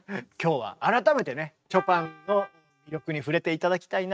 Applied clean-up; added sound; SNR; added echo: neural mask model RNNoise.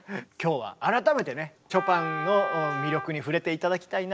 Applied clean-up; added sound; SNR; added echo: none; Wind instrument, woodwind instrument; 6 dB; none.